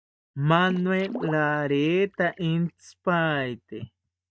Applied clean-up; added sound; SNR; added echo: neural mask model DeepFilterNet 3.